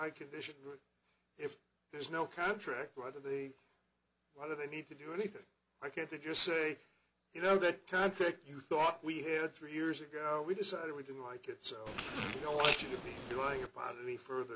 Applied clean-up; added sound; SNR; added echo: neural mask model Resemble Enhance denoiser.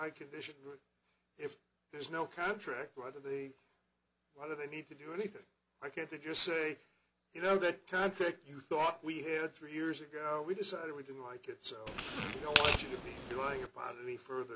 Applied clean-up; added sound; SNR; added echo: none; Tearing; -5 dB; none.